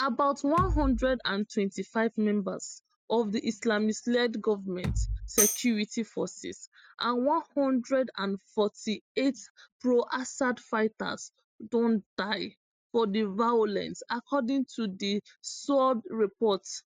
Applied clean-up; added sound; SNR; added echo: classical method spectral subtraction.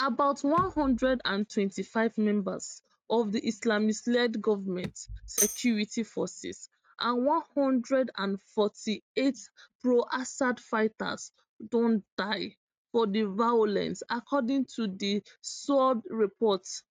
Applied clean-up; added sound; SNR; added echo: neural mask model RNNoise.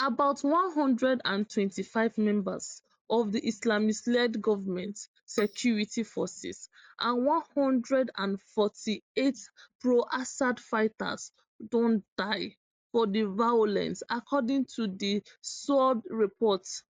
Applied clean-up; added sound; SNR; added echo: neural mask model Resemble Enhance denoiser.